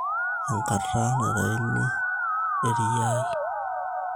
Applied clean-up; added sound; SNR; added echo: none; Musical instrument; -2 dB; none.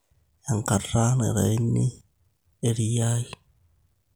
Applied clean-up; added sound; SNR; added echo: none; none; none; none.